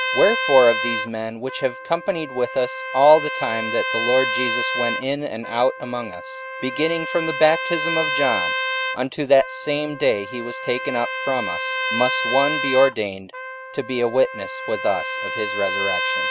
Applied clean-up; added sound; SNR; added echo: none; Trumpet; 4 dB; none.